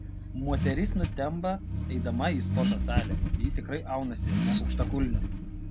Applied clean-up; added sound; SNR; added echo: none; Accelerating, revving, vroom / Car; -4 dB; none.